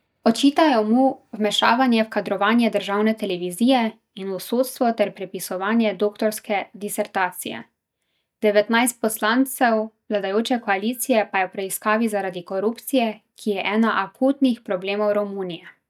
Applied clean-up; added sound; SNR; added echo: neural mask model DeepFilterNet 3.